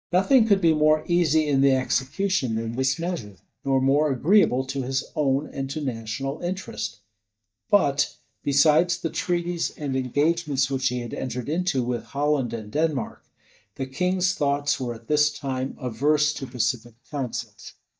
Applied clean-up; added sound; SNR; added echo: neural mask model DeepFilterNet 3.